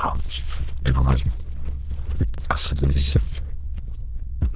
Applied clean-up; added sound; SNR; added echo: neural diffusion model UNIVERSE++.